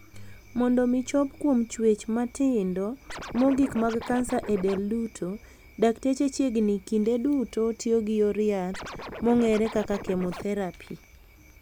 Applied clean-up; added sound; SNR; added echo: none; Scratching (performance technique); 12 dB; none.